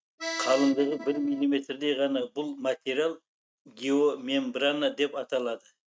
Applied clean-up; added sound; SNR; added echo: neural mask model RNNoise.